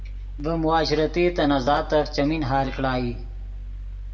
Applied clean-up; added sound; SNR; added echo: none; Mechanical fan; 9 dB; reverberation time 0.6 s.